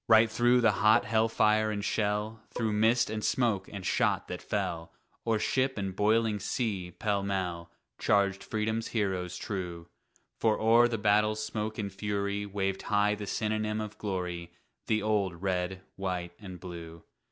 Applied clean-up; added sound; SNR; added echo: none; Bowed string instrument; 17 dB; none.